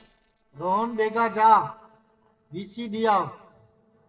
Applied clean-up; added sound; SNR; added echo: neural separator model SepFormer DNS4.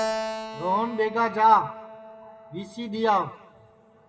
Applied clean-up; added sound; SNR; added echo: none; Keyboard (musical); 10 dB; reverberation time 1.3 s.